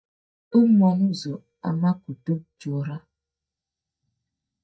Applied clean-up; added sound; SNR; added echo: neural mask model DeepFilterNet 3.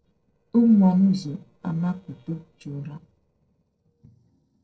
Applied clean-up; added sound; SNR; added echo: neural separator model SepFormer DNS4.